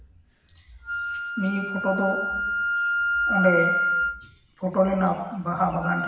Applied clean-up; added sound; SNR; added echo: none; Wind instrument, woodwind instrument; 1 dB; reverberation time 1.0 s.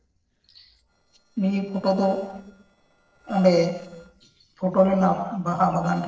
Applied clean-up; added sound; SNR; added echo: neural separator model SepFormer DNS4.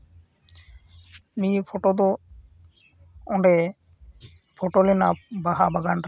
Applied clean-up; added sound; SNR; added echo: none; none; none; none.